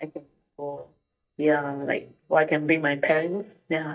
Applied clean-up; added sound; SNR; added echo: neural mask model DeepFilterNet 3.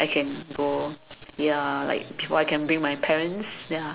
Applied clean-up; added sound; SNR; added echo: none; none; none; none.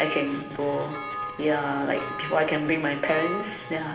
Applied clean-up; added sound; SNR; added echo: none; Church bell; 10 dB; reverberation time 1.0 s.